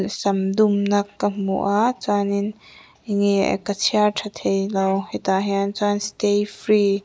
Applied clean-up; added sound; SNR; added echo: neural mask model Resemble Enhance denoiser.